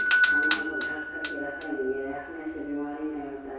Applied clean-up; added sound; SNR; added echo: none; Doorbell; -5 dB; reverberation time 1.1 s.